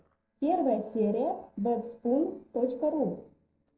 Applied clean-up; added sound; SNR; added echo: neural separator model SepFormer DNS4.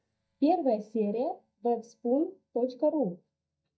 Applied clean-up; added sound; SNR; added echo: neural mask model DeepFilterNet 3.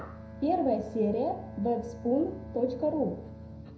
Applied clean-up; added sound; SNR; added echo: none; Bowed string instrument; 15 dB; reverberation time 0.4 s.